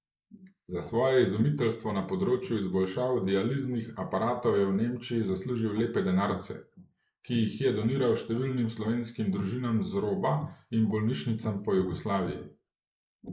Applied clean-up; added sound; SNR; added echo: neural mask model Resemble Enhance denoiser.